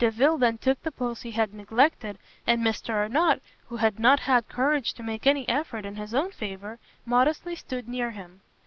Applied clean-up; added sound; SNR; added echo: none; none; none; none.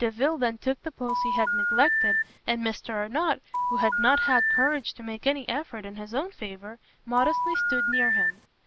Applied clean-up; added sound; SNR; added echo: none; Telephone; -4 dB; none.